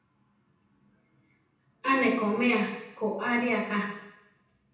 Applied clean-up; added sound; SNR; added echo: none; none; none; reverberation time 0.9 s.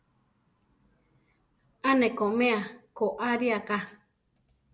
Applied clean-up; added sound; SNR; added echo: none; none; none; none.